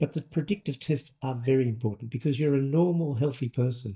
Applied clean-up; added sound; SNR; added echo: neural mask model DeepFilterNet 3.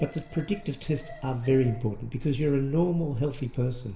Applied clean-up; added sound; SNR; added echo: none; Alarm; 14 dB; reverberation time 0.7 s.